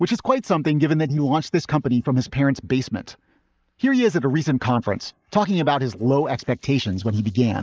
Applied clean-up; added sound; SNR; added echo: neural mask model Resemble Enhance denoiser.